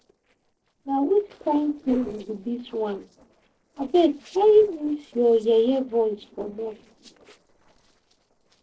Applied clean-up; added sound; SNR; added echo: neural separator model SepFormer DNS4.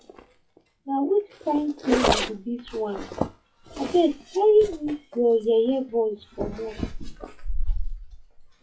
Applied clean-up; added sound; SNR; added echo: classical method WPE with log-MMSE.